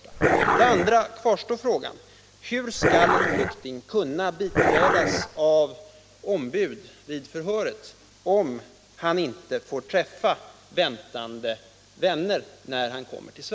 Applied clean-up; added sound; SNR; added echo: none; Dog; -4 dB; none.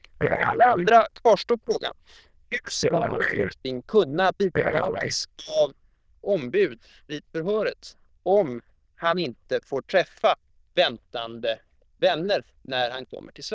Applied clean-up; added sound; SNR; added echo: neural diffusion model UNIVERSE++.